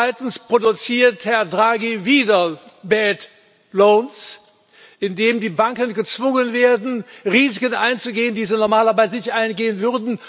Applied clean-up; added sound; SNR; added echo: none; none; none; none.